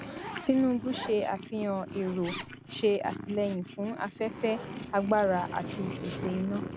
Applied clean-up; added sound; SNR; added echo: none; Zipper (clothing) + Purr; 9 dB; none.